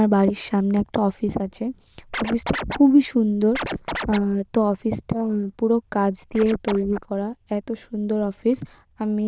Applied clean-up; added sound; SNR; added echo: neural diffusion model UNIVERSE++.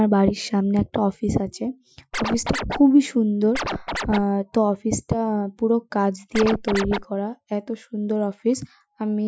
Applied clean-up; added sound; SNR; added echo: classical method Wiener filter.